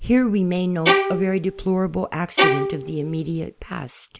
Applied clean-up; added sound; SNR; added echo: none; Bowed string instrument; 1 dB; none.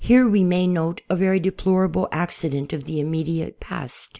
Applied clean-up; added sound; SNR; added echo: none; none; none; none.